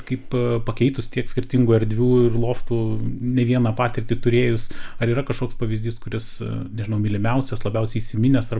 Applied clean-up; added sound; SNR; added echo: none; none; none; none.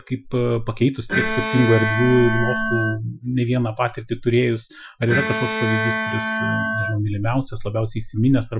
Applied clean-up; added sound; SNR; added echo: classical method Wiener filter.